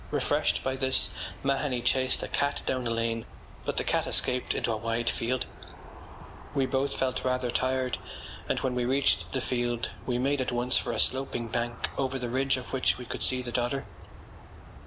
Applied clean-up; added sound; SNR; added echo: none; Aircraft; 15 dB; none.